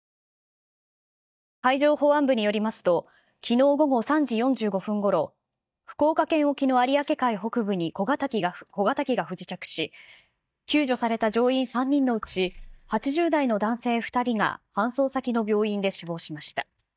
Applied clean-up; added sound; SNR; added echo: neural mask model DeepFilterNet 3.